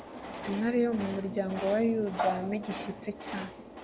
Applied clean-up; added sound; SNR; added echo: none; Train; 11 dB; none.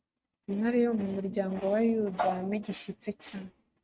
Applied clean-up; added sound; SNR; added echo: neural mask model RNNoise.